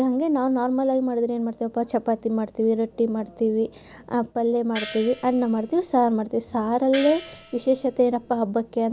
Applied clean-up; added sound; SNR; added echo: none; Gong; 16 dB; none.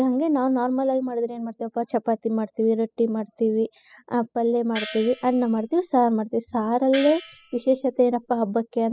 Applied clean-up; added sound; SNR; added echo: classical method spectral subtraction.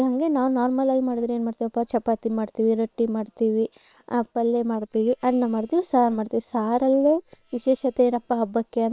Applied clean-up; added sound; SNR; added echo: neural separator model SepFormer WHAM!.